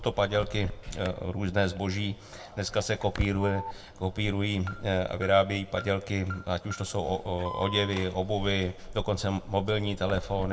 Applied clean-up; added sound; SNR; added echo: none; Alarm; 12 dB; reverberation time 0.5 s.